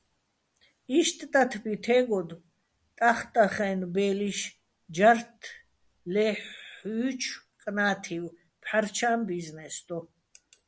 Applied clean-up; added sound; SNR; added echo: none; none; none; none.